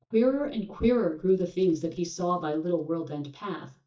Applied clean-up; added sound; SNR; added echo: neural mask model DeepFilterNet 3.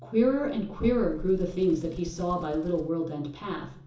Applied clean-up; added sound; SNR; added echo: none; Bird; 18 dB; reverberation time 0.7 s.